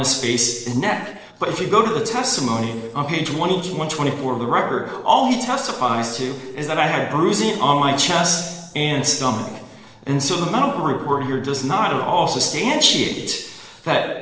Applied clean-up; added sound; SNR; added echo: neural separator model SepFormer DNS4.